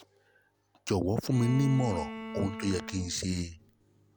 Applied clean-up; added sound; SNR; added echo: none; Bowed string instrument; 10 dB; none.